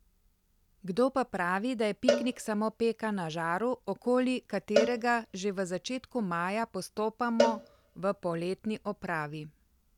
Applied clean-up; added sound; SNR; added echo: none; Cowbell; 4 dB; none.